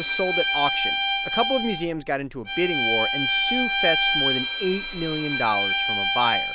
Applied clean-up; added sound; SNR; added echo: none; Bowed string instrument; -3 dB; none.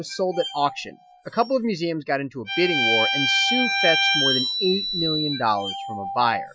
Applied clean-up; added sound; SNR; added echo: classical method Wiener filter.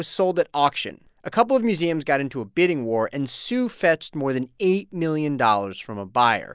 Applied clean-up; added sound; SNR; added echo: none; none; none; none.